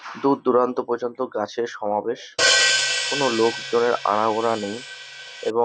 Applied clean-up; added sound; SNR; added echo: none; Hi-hat; 0 dB; none.